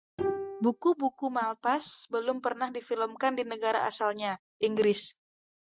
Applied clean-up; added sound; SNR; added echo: neural mask model RNNoise.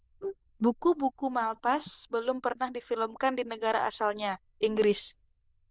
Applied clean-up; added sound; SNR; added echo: neural diffusion model UNIVERSE++.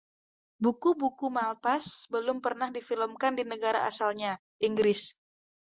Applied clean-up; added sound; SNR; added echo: none; none; none; none.